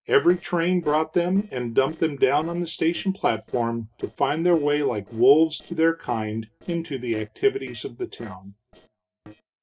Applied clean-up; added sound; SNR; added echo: neural separator model SepFormer DNS4.